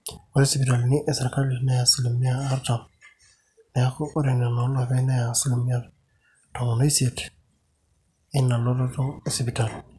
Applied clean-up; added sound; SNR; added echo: none; none; none; none.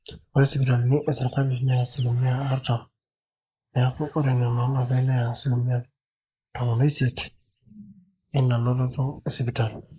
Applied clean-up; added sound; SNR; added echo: neural mask model Resemble Enhance denoiser.